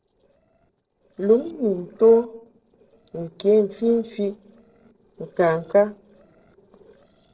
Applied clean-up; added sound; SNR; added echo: neural separator model SepFormer DNS4.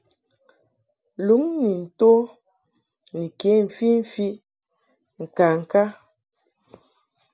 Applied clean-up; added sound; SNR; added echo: none; none; none; none.